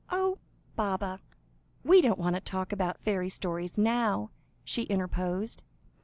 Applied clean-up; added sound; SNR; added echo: none; none; none; none.